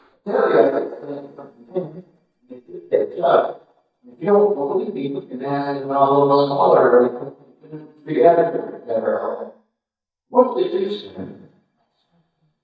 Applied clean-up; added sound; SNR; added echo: neural mask model DeepFilterNet 3.